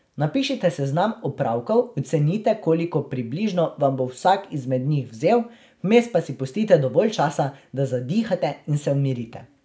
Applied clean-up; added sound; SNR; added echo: none; none; none; none.